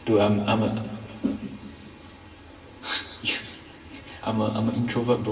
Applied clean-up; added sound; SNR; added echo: none; none; none; reverberation time 1.7 s.